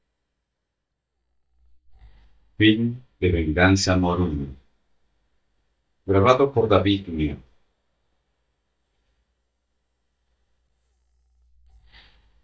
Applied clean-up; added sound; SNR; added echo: neural mask model DeepFilterNet 3.